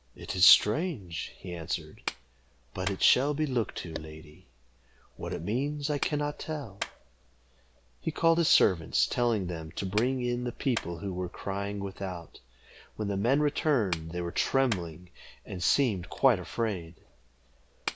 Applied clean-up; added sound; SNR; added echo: none; Clapping; 16 dB; none.